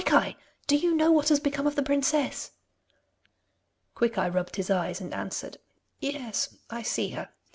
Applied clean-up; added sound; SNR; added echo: none; none; none; none.